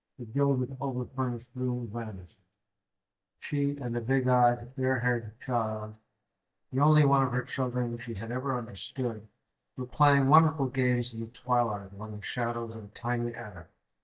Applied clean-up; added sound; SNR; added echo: neural mask model DeepFilterNet 3.